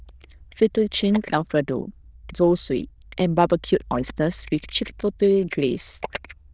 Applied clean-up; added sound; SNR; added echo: neural diffusion model UNIVERSE++.